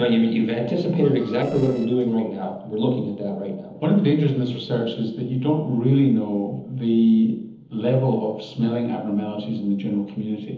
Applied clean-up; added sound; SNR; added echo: neural separator model SepFormer DNS4.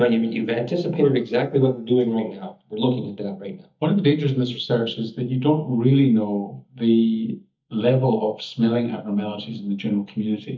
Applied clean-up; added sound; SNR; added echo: neural mask model DeepFilterNet 3.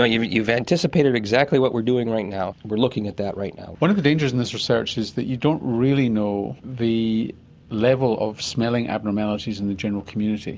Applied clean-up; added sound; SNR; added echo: none; none; none; none.